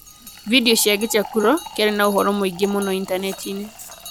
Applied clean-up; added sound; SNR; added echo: none; Fill (with liquid) + Bell; 17 dB; none.